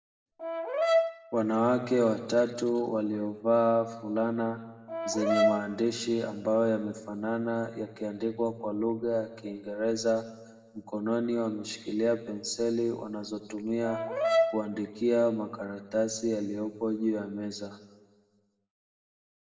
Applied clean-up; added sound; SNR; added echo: none; Brass instrument; 0 dB; reverberation time 1.2 s.